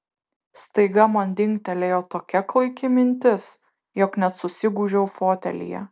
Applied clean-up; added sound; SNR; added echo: none; none; none; none.